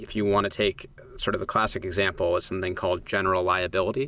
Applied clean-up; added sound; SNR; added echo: none; none; none; none.